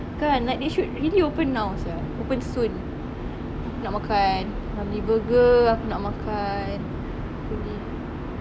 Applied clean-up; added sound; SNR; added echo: none; none; none; none.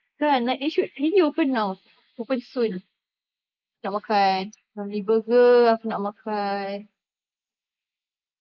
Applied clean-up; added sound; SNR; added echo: neural mask model Resemble Enhance denoiser.